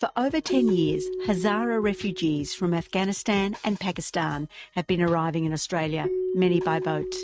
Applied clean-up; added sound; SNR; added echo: neural mask model RNNoise.